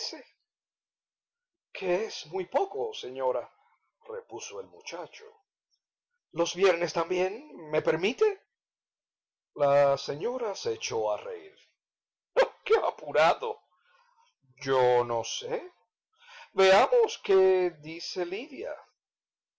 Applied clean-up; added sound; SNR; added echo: none; none; none; none.